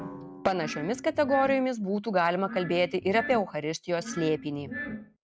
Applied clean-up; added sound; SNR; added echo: none; Glass + Drum; 12 dB; none.